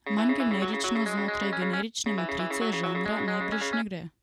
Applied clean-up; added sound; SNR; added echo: none; Guitar; 1 dB; none.